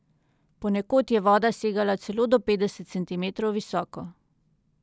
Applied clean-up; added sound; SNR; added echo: none; none; none; none.